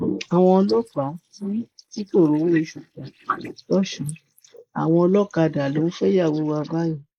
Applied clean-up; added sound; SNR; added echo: neural mask model Resemble Enhance denoiser.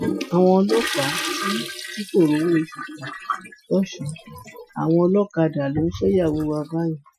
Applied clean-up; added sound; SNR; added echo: classical method Wiener filter.